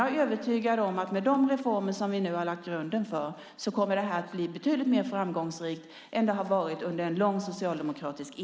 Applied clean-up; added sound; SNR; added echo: none; none; none; none.